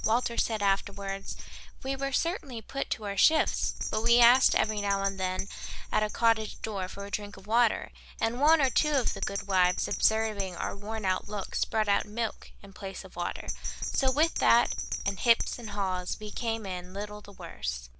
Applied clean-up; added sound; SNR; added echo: none; Bell; 2 dB; none.